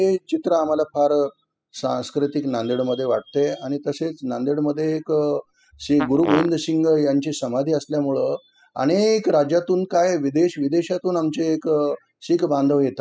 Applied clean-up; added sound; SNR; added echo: classical method spectral subtraction.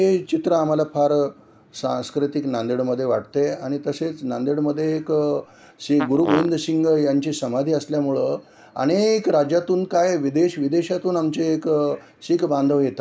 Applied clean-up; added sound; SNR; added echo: neural mask model Resemble Enhance denoiser.